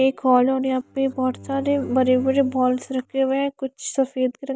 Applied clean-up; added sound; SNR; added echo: none; Bowed string instrument; 20 dB; none.